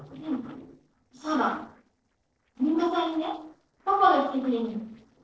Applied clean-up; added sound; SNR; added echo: neural separator model SepFormer DNS4.